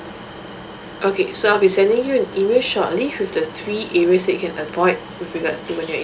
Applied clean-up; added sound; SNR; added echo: none; none; none; none.